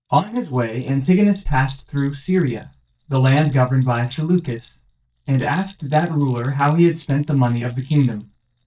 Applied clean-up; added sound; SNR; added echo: neural mask model DeepFilterNet 3.